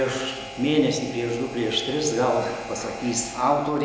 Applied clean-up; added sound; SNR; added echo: none; Harmonica; 14 dB; none.